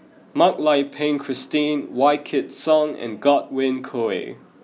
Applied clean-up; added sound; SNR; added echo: none; none; none; none.